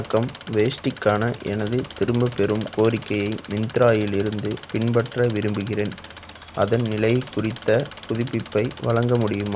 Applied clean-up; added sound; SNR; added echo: none; Engine; 16 dB; none.